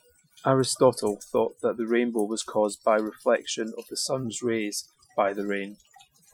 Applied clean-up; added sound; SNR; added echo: classical method Wiener filter.